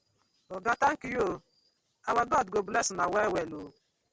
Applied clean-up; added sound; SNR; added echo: none; none; none; none.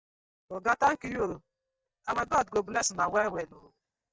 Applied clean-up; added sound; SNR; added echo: neural mask model DeepFilterNet 3.